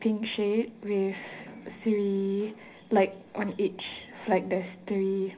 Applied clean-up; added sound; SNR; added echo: none; none; none; reverberation time 0.5 s.